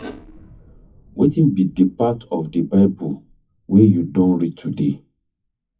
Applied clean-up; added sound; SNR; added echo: classical method WPE with log-MMSE.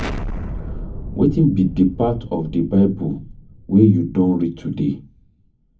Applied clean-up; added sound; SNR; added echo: none; Explosion; 12 dB; reverberation time 0.3 s.